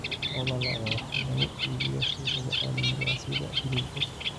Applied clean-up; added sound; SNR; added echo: none; Bird; -2 dB; none.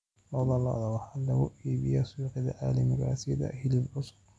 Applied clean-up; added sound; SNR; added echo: none; none; none; none.